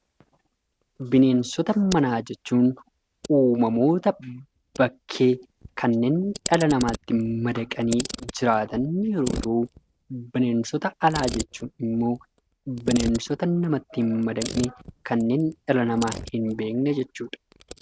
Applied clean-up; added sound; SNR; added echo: neural mask model RNNoise.